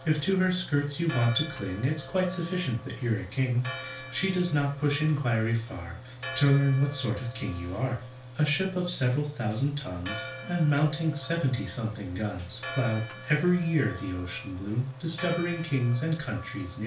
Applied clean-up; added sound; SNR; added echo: none; Church bell; 16 dB; reverberation time 0.3 s.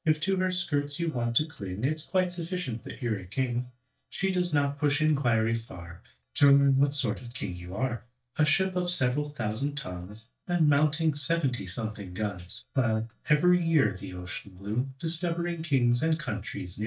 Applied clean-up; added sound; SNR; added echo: neural mask model DeepFilterNet 3.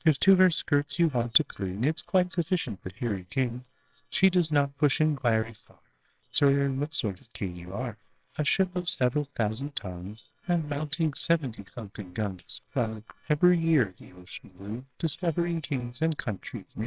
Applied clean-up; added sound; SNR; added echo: neural separator model SepFormer WHAMR!.